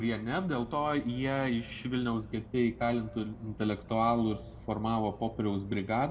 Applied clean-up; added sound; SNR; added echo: none; Insect / Frog; 17 dB; reverberation time 0.2 s.